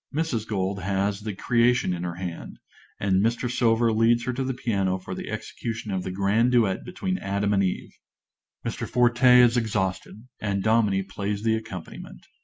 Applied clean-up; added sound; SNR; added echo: none; none; none; none.